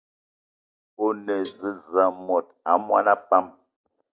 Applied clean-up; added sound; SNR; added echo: neural mask model DeepFilterNet 3.